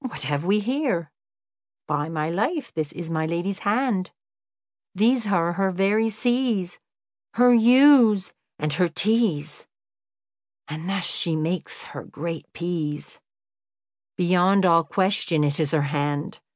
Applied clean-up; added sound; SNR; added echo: none; none; none; none.